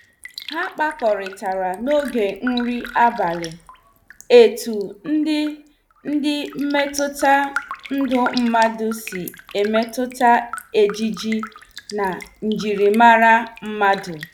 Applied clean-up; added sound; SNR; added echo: none; Raindrop; 16 dB; none.